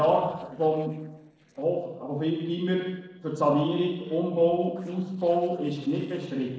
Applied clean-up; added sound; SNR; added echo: neural separator model SepFormer DNS4.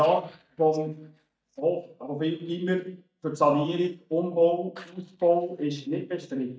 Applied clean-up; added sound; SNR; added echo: neural mask model DeepFilterNet 3.